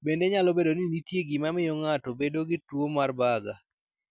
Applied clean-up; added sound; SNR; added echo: none; none; none; none.